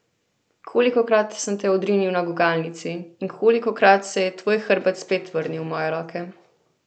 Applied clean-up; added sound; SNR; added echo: none; none; none; none.